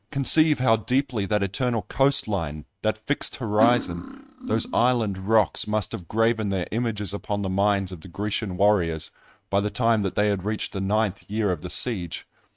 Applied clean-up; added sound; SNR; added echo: neural mask model RNNoise.